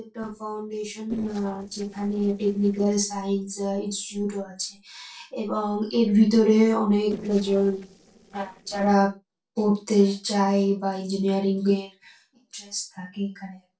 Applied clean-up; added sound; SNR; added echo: neural separator model SepFormer DNS4.